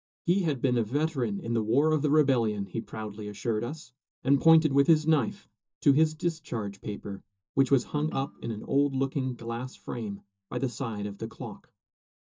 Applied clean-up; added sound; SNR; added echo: neural mask model DeepFilterNet 3.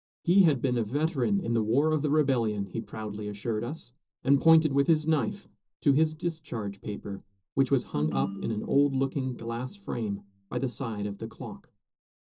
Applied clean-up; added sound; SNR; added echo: neural separator model SepFormer DNS4.